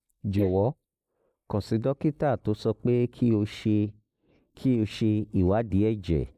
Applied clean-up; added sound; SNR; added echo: neural mask model Resemble Enhance denoiser.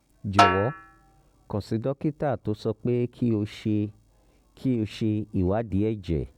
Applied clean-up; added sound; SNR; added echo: none; Snare drum; -1 dB; none.